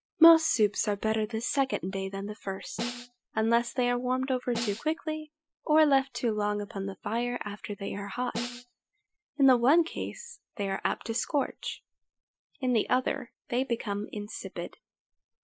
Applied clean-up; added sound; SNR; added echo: classical method spectral subtraction.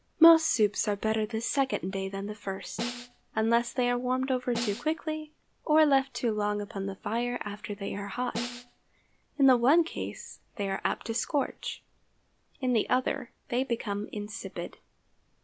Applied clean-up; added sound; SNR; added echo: none; Snare drum; 10 dB; none.